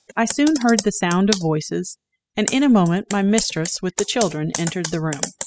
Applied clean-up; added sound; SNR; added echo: classical method spectral subtraction.